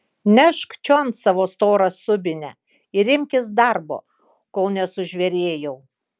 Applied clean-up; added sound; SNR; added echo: none; none; none; none.